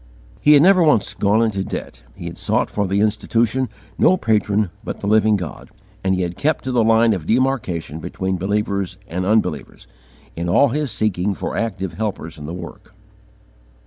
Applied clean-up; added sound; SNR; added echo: none; none; none; none.